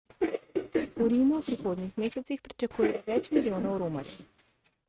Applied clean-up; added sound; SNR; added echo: neural mask model RNNoise.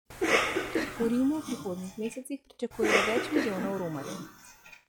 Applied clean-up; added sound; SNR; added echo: classical method log-MMSE.